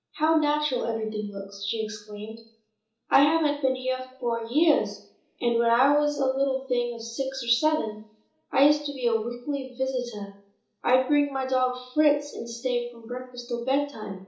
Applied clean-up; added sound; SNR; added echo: none; none; none; reverberation time 1.2 s.